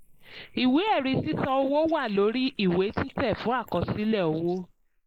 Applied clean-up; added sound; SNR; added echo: neural mask model Resemble Enhance denoiser.